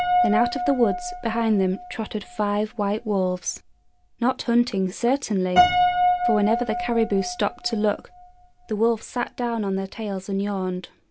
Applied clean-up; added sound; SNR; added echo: none; Piano; 3 dB; none.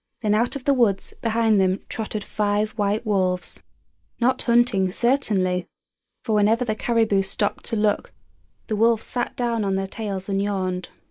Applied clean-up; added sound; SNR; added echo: neural mask model Resemble Enhance denoiser.